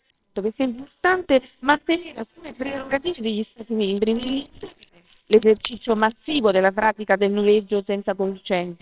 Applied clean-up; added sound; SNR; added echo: neural separator model SepFormer WHAMR!.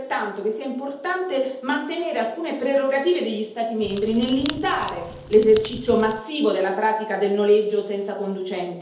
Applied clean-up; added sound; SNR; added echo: none; Crackle; 15 dB; reverberation time 2.2 s.